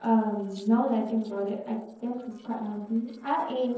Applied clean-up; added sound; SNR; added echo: neural separator model SepFormer DNS4.